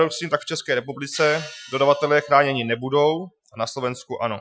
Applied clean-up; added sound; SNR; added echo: classical method Wiener filter.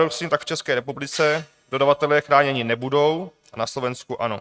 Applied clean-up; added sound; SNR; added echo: neural mask model RNNoise.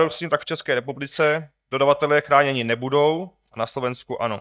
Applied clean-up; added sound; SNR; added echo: neural mask model DeepFilterNet 3.